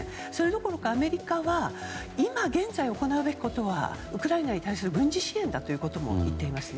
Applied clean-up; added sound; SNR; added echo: none; none; none; none.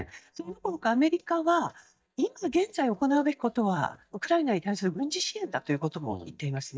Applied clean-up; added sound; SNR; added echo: neural mask model DeepFilterNet 3.